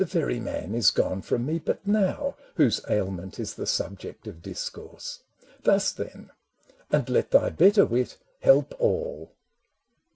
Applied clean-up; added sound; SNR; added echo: none; none; none; none.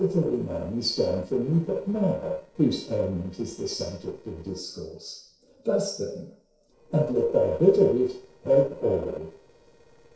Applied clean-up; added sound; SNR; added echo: neural separator model SepFormer DNS4.